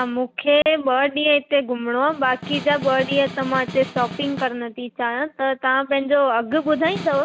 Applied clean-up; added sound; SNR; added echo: none; Snare drum; 15 dB; none.